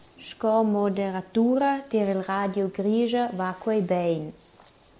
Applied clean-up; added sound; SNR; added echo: none; none; none; none.